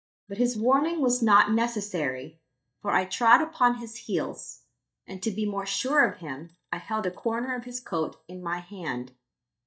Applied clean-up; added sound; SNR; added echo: neural mask model DeepFilterNet 3.